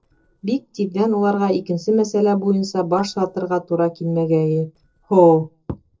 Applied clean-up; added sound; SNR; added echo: neural separator model SepFormer DNS4.